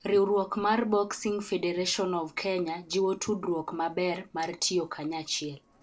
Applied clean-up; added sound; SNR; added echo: neural separator model SepFormer DNS4.